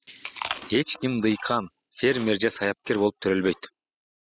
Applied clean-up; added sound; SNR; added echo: classical method spectral subtraction.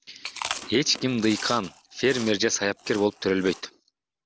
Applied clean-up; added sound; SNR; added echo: none; Chewing, mastication; 13 dB; none.